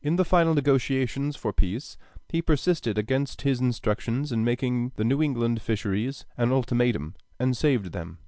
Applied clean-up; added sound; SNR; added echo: none; none; none; none.